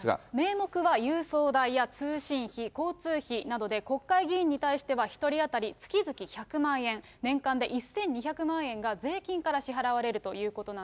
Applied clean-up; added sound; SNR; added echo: none; none; none; none.